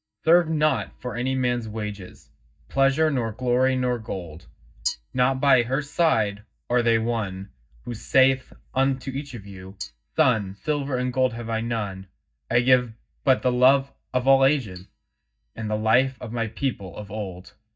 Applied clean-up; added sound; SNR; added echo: neural mask model DeepFilterNet 3.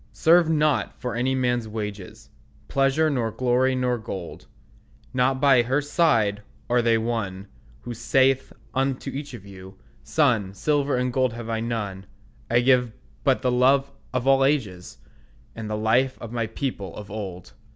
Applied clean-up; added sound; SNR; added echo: none; none; none; none.